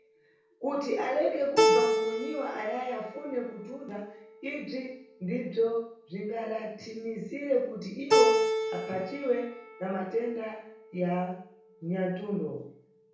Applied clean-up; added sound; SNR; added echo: none; Keyboard (musical); 0 dB; reverberation time 0.6 s.